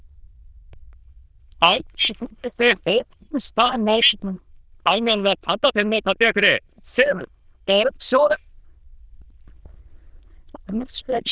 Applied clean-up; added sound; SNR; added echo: neural diffusion model UNIVERSE++.